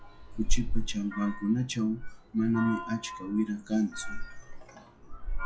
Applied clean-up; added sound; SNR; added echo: classical method log-MMSE.